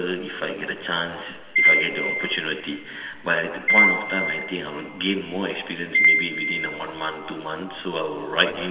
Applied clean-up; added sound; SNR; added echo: none; Piano; -4 dB; reverberation time 2.2 s.